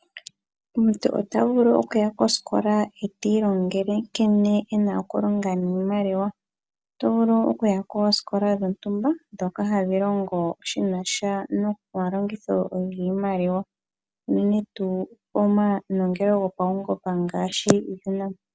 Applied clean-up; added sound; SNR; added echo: none; none; none; none.